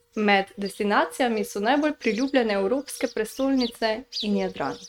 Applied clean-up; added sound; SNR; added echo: neural mask model RNNoise.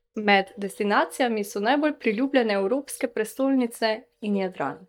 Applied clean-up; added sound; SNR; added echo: neural mask model DeepFilterNet 3.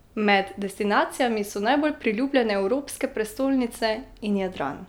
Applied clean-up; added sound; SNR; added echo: none; none; none; none.